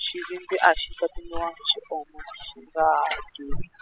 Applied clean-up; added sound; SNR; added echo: classical method spectral subtraction.